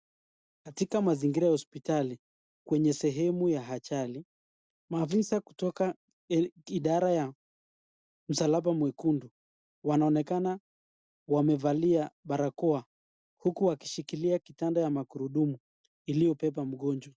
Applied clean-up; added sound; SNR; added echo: neural mask model DeepFilterNet 3.